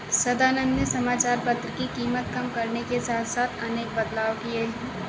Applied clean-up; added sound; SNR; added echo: none; none; none; none.